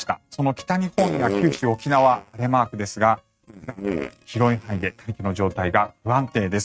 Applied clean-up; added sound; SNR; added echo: neural mask model RNNoise.